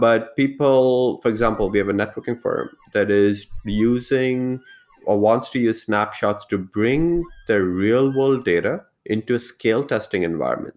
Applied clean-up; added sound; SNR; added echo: none; Squeak; 18 dB; none.